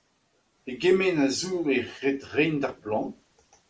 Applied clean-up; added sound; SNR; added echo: none; none; none; none.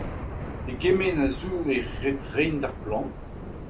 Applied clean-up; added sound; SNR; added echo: none; Thunder / Rain; 7 dB; none.